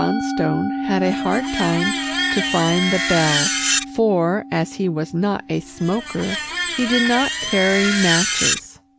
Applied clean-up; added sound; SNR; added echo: none; Screech + Musical instrument; 2 dB; none.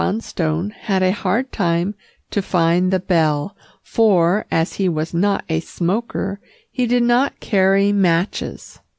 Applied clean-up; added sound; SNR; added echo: none; none; none; none.